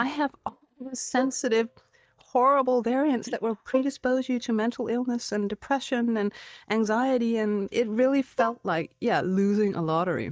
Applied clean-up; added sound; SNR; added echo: neural mask model DeepFilterNet 3.